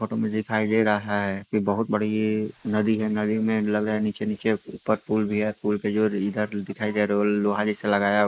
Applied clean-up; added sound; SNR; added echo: neural mask model Resemble Enhance denoiser.